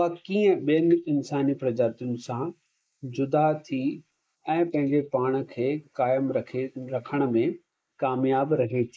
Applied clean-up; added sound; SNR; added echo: neural mask model Resemble Enhance denoiser.